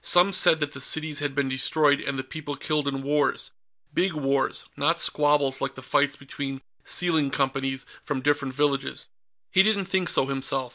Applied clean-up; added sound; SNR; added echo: none; none; none; none.